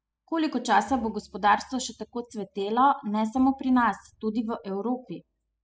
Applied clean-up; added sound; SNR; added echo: classical method spectral subtraction.